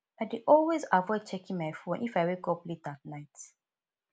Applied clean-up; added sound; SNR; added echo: none; none; none; none.